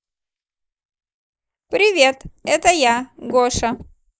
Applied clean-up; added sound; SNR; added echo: neural mask model Resemble Enhance denoiser.